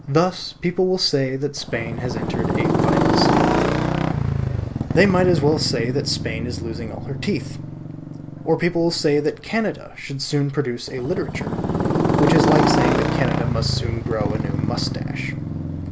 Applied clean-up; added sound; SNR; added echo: none; Motorcycle; -1 dB; none.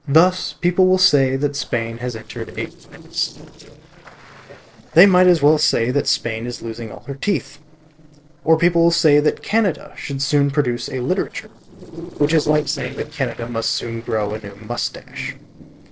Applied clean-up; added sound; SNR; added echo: neural separator model SepFormer DNS4.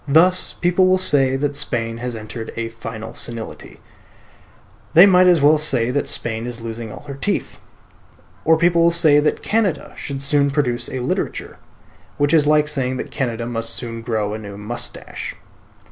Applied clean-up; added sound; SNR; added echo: none; none; none; none.